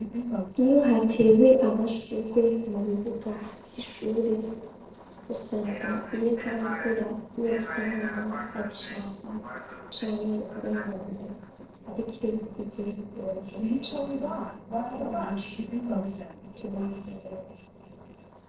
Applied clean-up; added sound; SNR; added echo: neural separator model SepFormer DNS4.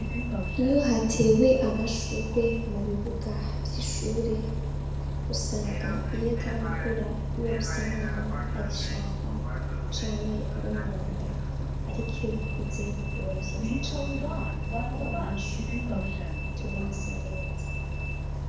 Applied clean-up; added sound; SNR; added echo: none; Bus; -1 dB; reverberation time 0.9 s.